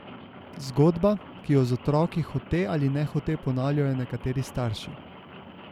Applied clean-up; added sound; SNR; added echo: none; Rain; 18 dB; none.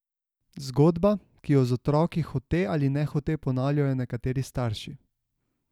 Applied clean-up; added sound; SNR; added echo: none; none; none; none.